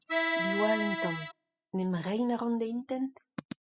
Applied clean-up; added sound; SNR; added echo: classical method spectral subtraction.